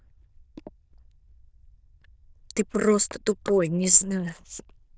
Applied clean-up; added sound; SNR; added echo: neural diffusion model UNIVERSE++.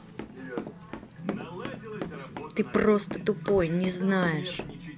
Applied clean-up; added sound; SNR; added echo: none; Run; 13 dB; none.